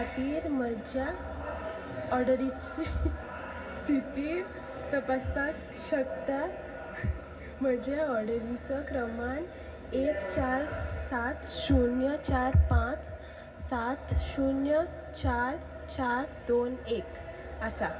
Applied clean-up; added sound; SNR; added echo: none; none; none; reverberation time 0.4 s.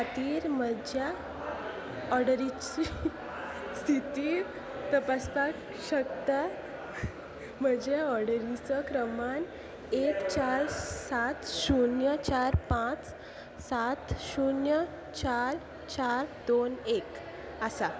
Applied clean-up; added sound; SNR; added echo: none; none; none; none.